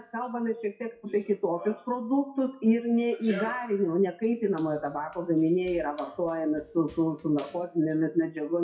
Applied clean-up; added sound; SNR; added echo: classical method WPE with log-MMSE.